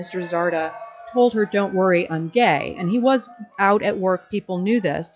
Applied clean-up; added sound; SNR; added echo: classical method log-MMSE.